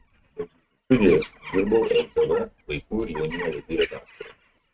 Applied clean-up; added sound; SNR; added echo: neural mask model RNNoise.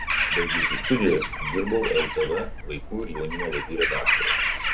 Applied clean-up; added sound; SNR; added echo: none; Bird vocalization, bird call, bird song / Crow; -1 dB; none.